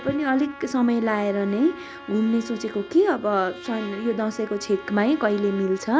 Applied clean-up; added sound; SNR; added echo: none; Bowed string instrument + Trumpet; 17 dB; none.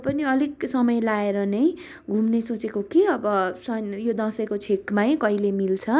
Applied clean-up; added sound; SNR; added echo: none; none; none; none.